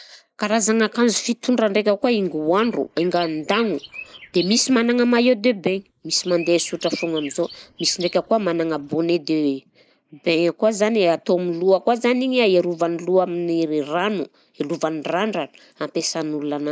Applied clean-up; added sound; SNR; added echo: neural mask model Resemble Enhance denoiser.